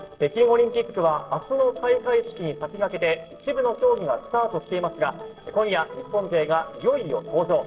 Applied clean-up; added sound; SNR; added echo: neural separator model SepFormer DNS4.